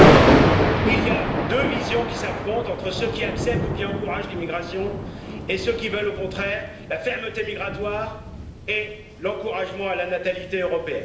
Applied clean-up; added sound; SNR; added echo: none; Thunder; -4 dB; reverberation time 0.9 s.